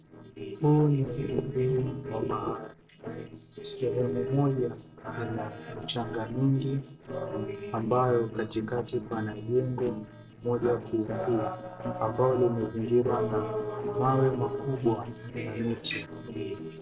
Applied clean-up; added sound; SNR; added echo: neural separator model SepFormer DNS4.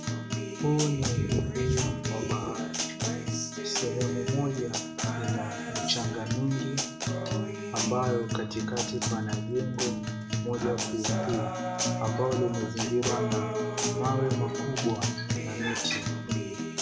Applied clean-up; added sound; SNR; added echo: none; Acoustic guitar; -1 dB; reverberation time 0.6 s.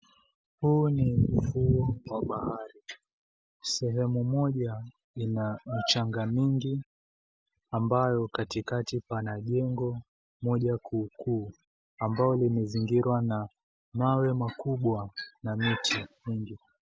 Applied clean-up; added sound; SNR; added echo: none; none; none; none.